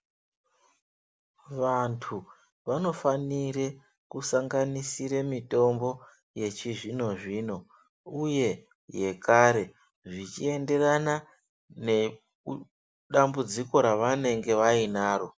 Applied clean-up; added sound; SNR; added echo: none; none; none; none.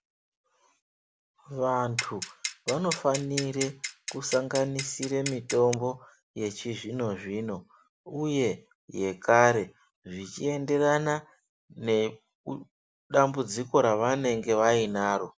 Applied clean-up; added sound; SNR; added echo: none; Clock; 8 dB; none.